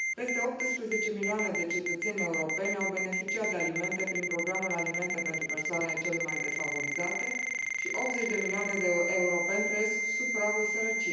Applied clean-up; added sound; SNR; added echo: none; Ringtone; -1 dB; reverberation time 0.9 s.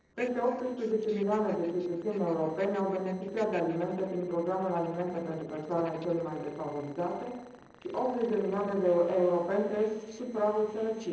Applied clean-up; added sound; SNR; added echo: neural separator model SepFormer DNS4.